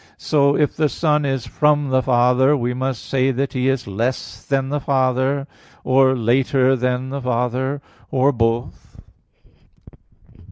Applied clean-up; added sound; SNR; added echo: none; none; none; none.